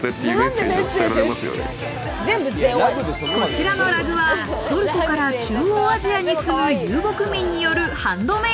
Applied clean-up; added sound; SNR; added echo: none; none; none; none.